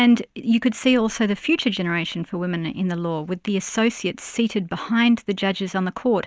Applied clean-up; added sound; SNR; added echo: none; none; none; none.